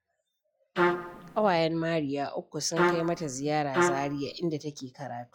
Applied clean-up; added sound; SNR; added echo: classical method log-MMSE.